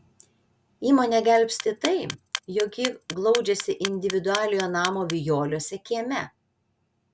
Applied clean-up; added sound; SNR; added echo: none; Clock; 13 dB; none.